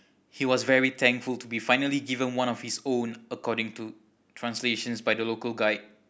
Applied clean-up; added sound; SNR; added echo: none; none; none; none.